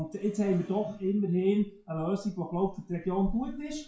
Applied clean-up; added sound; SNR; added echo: classical method WPE with log-MMSE.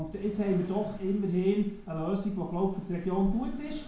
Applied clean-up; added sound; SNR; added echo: none; Accelerating, revving, vroom; 12 dB; reverberation time 0.6 s.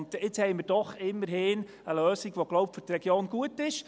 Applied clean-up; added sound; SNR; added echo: none; none; none; none.